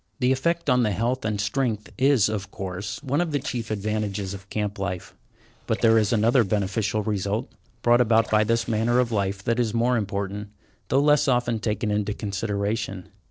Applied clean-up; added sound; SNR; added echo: neural separator model SepFormer DNS4.